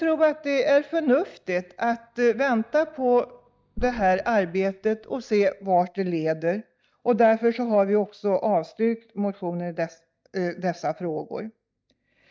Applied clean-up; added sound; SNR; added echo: neural mask model DeepFilterNet 3.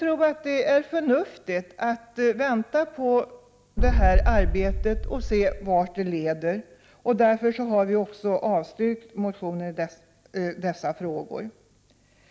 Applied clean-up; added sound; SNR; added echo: none; Boom; -3 dB; none.